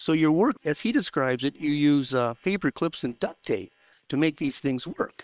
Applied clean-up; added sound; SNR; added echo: neural separator model SepFormer WHAM!.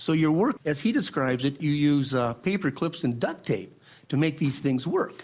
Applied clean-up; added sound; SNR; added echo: none; none; none; none.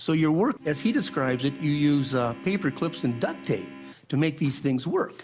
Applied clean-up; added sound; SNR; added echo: none; Organ; 16 dB; none.